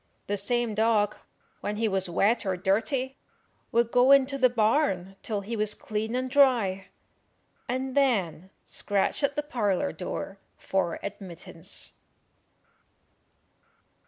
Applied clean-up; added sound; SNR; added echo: none; none; none; none.